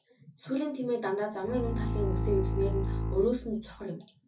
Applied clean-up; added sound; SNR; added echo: none; Bowed string instrument; -1 dB; reverberation time 0.3 s.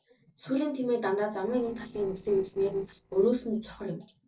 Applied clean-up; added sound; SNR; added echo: neural separator model SepFormer DNS4.